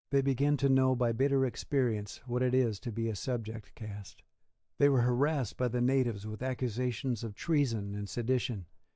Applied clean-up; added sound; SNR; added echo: none; none; none; none.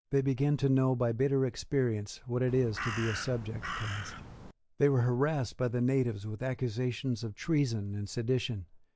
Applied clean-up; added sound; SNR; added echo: none; Crow; 9 dB; none.